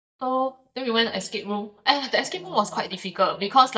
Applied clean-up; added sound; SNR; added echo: neural mask model DeepFilterNet 3.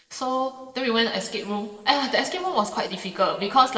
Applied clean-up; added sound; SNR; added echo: neural separator model SepFormer DNS4.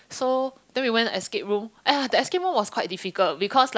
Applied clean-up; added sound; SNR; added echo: none; none; none; none.